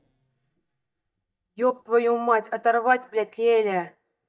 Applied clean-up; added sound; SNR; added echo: neural mask model DeepFilterNet 3.